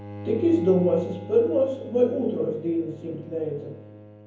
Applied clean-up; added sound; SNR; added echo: none; Bowed string instrument; 14 dB; reverberation time 0.7 s.